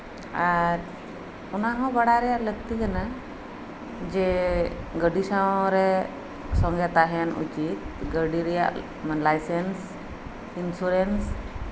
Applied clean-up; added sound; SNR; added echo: none; none; none; none.